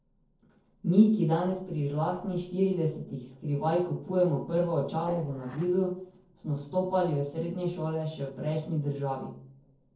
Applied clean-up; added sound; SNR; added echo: neural separator model SepFormer DNS4.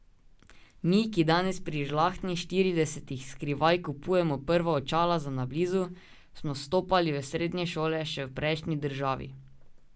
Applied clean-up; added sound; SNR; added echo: none; none; none; none.